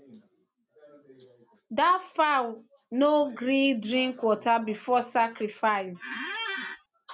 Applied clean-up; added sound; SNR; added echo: none; Squeak; 7 dB; none.